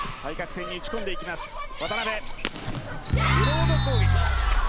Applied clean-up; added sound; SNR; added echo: none; Crackle; -4 dB; none.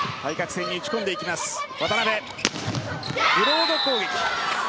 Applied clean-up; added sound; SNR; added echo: none; none; none; none.